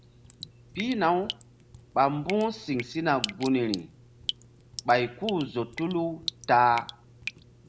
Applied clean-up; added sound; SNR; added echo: none; Drip; 13 dB; none.